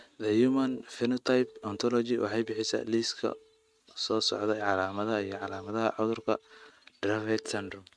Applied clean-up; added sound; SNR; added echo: neural mask model RNNoise.